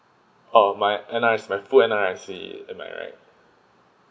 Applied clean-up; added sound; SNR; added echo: none; none; none; none.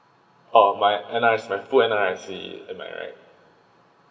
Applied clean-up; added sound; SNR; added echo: none; none; none; reverberation time 1.9 s.